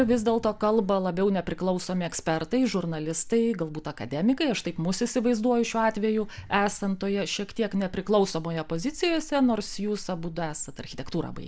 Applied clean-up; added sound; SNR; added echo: none; none; none; none.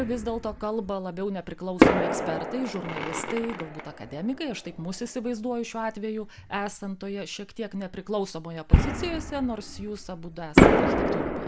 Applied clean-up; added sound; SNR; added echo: none; Fireworks; -5 dB; none.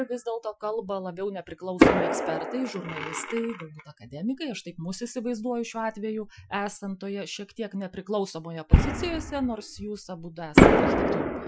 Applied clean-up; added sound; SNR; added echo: classical method Wiener filter.